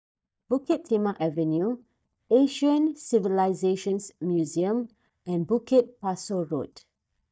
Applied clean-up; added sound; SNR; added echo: neural mask model DeepFilterNet 3.